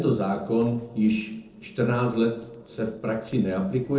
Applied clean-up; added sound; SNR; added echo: neural separator model SepFormer DNS4.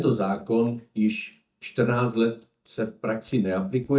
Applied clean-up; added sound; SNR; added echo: neural mask model DeepFilterNet 3.